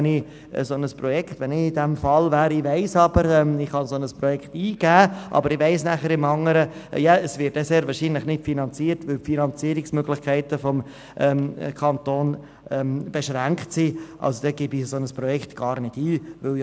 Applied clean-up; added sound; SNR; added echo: none; none; none; none.